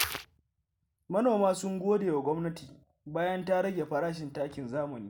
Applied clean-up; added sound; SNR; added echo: none; none; none; none.